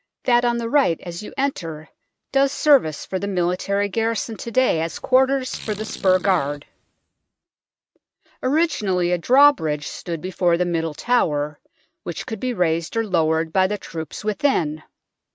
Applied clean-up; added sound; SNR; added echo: neural mask model RNNoise.